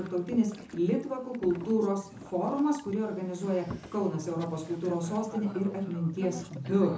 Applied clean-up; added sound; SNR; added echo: none; Boat, Water vehicle; 15 dB; reverberation time 0.6 s.